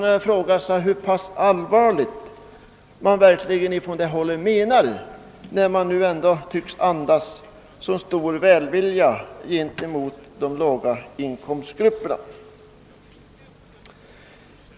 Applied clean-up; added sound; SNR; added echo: none; none; none; none.